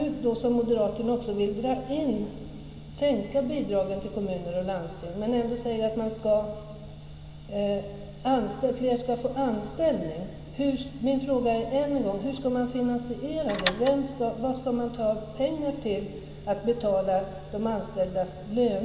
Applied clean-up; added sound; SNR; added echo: none; Tools; -1 dB; reverberation time 2.9 s.